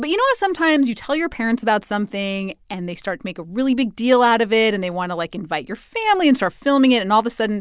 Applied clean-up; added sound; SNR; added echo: none; none; none; none.